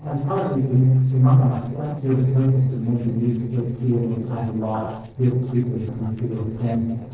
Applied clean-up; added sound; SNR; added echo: neural separator model SepFormer DNS4.